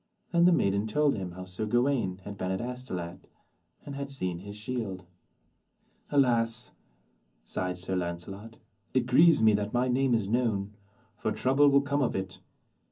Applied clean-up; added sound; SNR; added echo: none; none; none; reverberation time 0.4 s.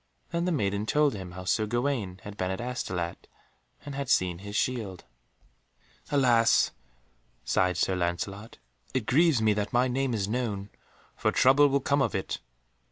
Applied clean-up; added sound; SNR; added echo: none; none; none; none.